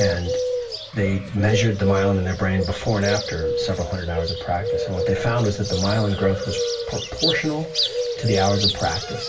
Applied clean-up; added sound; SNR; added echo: none; Bird; 3 dB; reverberation time 0.2 s.